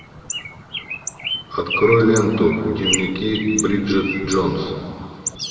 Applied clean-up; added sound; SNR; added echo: none; Bird; 7 dB; reverberation time 2.3 s.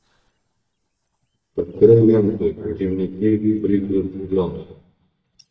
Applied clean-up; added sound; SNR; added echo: neural mask model DeepFilterNet 3.